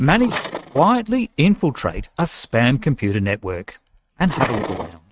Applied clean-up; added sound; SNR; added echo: neural mask model RNNoise.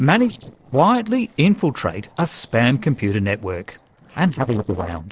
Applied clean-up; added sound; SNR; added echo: neural separator model SepFormer DNS4.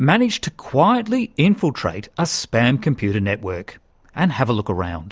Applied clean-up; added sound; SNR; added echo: none; none; none; none.